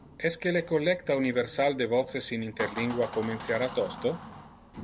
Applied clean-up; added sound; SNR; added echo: none; Door; 14 dB; none.